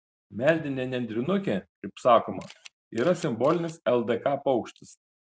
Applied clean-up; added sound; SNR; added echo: neural mask model RNNoise.